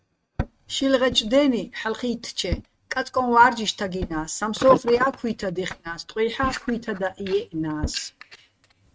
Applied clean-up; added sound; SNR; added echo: neural mask model RNNoise.